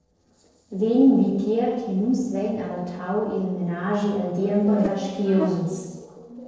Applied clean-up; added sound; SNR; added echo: neural separator model SepFormer DNS4.